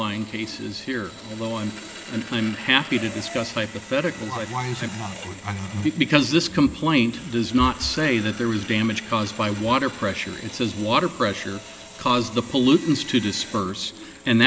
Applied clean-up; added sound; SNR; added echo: none; Sawing; 16 dB; none.